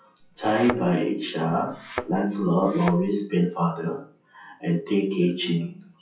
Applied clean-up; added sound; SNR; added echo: classical method WPE with log-MMSE.